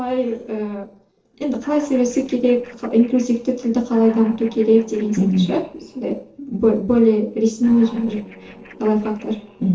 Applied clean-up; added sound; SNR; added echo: neural separator model SepFormer DNS4.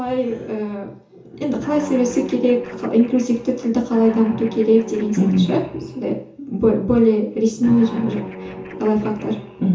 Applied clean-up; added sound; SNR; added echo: none; Guitar; 15 dB; reverberation time 0.7 s.